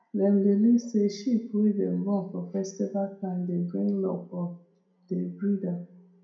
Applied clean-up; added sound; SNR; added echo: none; none; none; reverberation time 0.5 s.